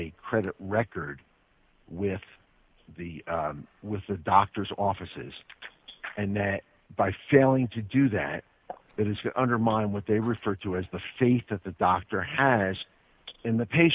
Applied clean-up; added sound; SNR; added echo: none; none; none; none.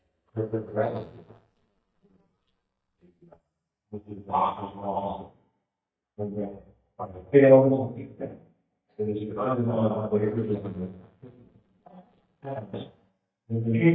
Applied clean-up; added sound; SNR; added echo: neural mask model DeepFilterNet 3.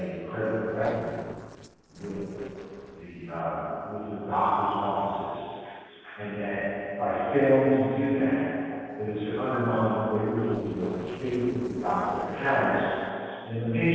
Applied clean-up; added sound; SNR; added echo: neural separator model SepFormer DNS4.